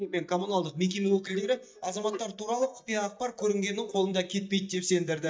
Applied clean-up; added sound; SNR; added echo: neural mask model DeepFilterNet 3.